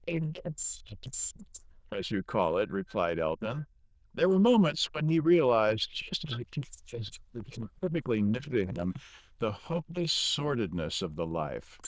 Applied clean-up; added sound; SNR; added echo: neural diffusion model UNIVERSE++.